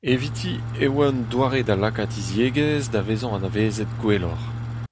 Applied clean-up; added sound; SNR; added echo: none; Engine / Truck; 5 dB; none.